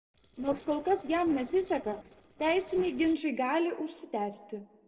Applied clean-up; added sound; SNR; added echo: neural separator model SepFormer DNS4.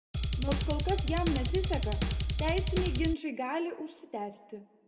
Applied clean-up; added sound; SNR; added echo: none; Drum kit; -4 dB; reverberation time 1.0 s.